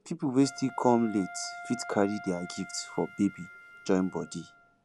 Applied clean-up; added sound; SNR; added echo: none; Wind instrument, woodwind instrument; 16 dB; none.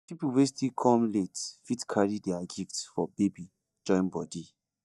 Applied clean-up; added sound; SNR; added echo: neural mask model DeepFilterNet 3.